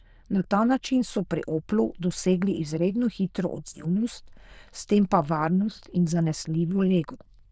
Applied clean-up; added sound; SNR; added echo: neural diffusion model UNIVERSE++.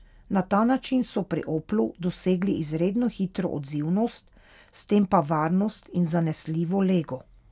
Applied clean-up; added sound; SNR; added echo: none; none; none; none.